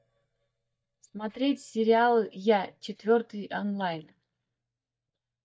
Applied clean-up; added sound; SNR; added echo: neural mask model DeepFilterNet 3.